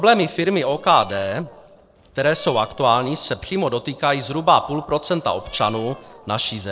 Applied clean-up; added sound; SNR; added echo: neural separator model SepFormer DNS4.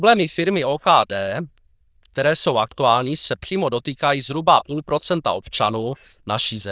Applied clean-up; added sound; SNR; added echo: neural diffusion model UNIVERSE++.